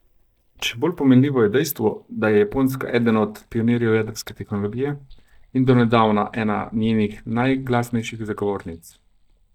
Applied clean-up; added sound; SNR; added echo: neural mask model DeepFilterNet 3.